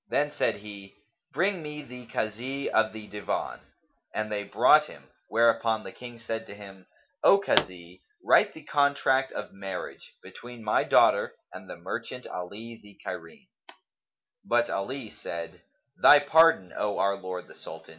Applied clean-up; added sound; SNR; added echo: none; Explosion; 3 dB; none.